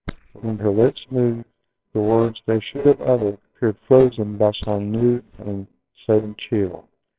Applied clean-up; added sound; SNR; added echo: neural separator model SepFormer WHAMR!.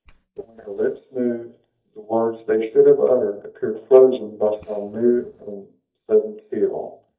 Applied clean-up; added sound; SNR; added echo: neural mask model DeepFilterNet 3.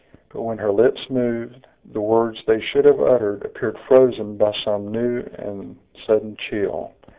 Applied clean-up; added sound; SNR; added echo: none; none; none; none.